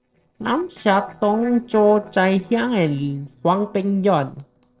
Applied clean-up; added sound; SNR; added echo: neural separator model SepFormer DNS4.